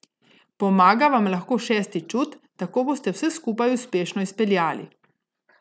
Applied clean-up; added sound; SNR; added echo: none; none; none; none.